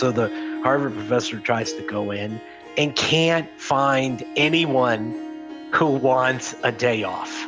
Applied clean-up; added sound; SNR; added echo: none; Harp; 11 dB; none.